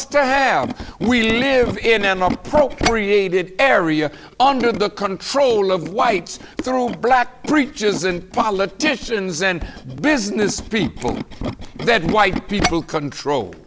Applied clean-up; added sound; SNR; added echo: none; Tools; 10 dB; none.